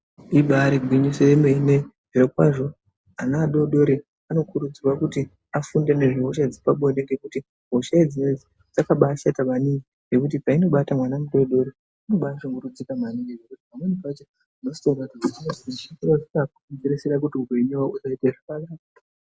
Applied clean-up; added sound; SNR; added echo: none; none; none; none.